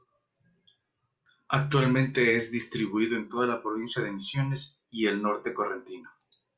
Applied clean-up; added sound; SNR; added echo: none; none; none; none.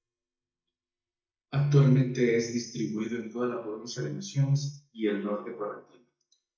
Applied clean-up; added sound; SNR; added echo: neural mask model DeepFilterNet 3.